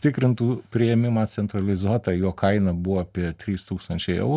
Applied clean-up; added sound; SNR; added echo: none; none; none; none.